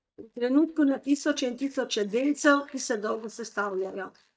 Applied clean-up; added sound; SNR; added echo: neural mask model DeepFilterNet 3.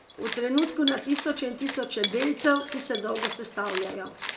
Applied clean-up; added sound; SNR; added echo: none; Cat; 4 dB; reverberation time 0.9 s.